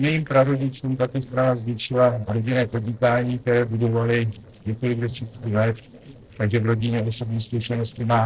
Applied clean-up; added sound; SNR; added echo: neural separator model SepFormer DNS4.